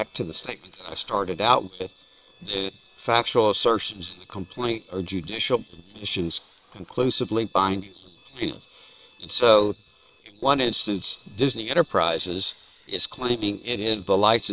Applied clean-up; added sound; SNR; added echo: neural separator model SepFormer WHAM!.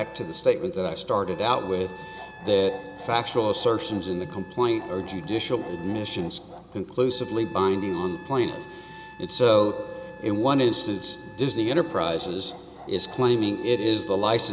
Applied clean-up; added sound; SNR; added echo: none; Bark + Trumpet; 19 dB; none.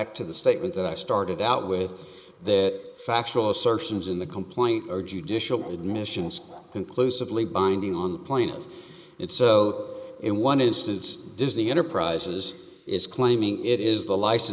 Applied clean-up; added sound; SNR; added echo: neural mask model Resemble Enhance denoiser.